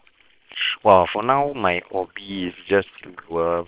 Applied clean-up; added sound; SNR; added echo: neural separator model SepFormer WHAM!.